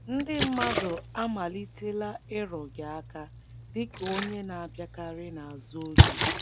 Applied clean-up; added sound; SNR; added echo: none; Splash, splatter; -4 dB; none.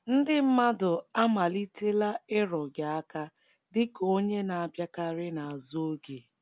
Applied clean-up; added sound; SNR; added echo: none; none; none; none.